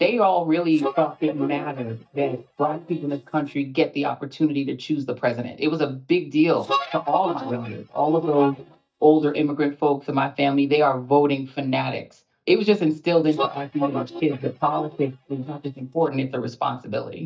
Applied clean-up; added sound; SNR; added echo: neural mask model DeepFilterNet 3.